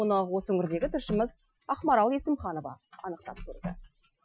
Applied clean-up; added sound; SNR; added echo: classical method Wiener filter.